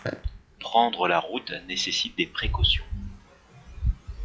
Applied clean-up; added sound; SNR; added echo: classical method log-MMSE.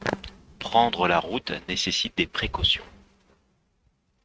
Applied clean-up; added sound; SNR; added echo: neural mask model RNNoise.